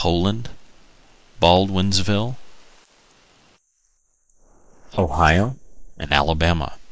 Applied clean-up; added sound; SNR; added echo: neural mask model Resemble Enhance denoiser.